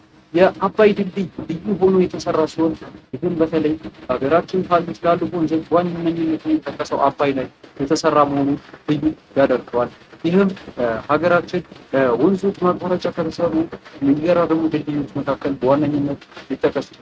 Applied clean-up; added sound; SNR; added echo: neural mask model RNNoise.